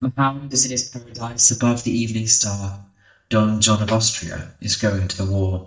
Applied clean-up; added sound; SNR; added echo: neural mask model DeepFilterNet 3.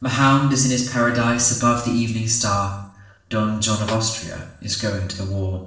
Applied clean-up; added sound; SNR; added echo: neural separator model SepFormer DNS4.